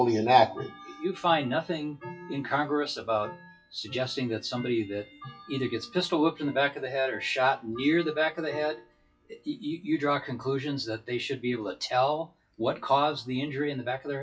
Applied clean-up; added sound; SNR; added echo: classical method WPE with log-MMSE.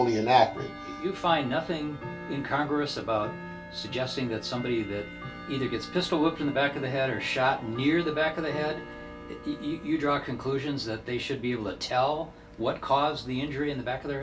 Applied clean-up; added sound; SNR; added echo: none; Tick-tock / Bell; 13 dB; reverberation time 0.2 s.